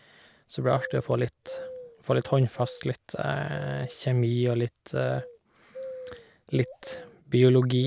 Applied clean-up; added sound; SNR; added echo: none; Bird vocalization, bird call, bird song; 17 dB; none.